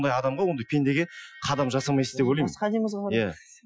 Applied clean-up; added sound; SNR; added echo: classical method Wiener filter.